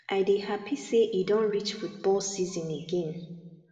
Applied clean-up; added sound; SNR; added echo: none; none; none; reverberation time 1.0 s.